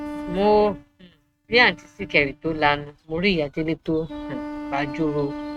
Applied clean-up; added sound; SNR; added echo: neural mask model RNNoise.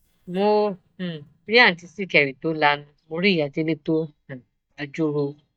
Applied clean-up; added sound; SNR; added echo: neural mask model DeepFilterNet 3.